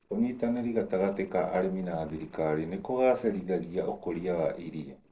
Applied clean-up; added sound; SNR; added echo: neural separator model SepFormer DNS4.